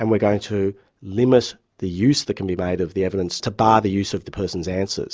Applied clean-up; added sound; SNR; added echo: none; none; none; none.